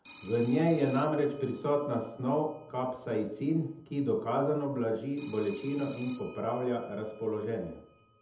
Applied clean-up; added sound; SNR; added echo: none; Telephone; 17 dB; reverberation time 0.7 s.